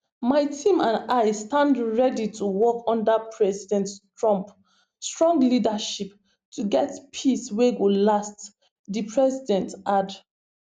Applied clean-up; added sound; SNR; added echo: none; none; none; none.